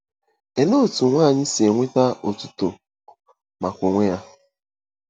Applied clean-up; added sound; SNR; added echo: none; none; none; none.